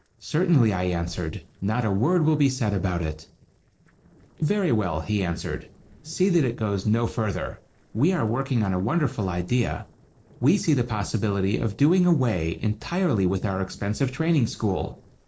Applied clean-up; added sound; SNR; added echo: neural separator model SepFormer DNS4.